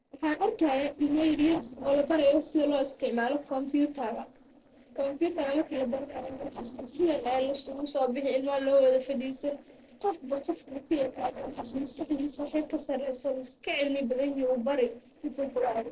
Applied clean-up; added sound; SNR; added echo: neural separator model SepFormer DNS4.